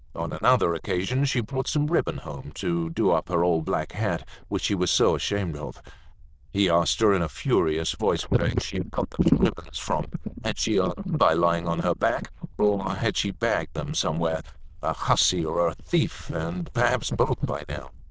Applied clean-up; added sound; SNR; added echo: neural diffusion model UNIVERSE++.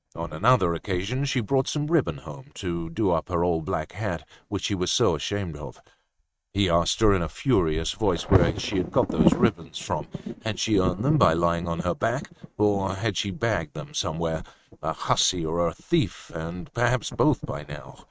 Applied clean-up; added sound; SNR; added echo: neural mask model RNNoise.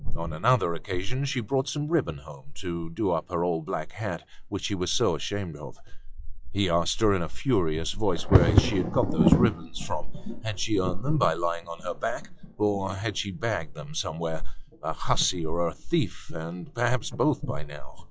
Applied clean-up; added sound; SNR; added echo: classical method log-MMSE.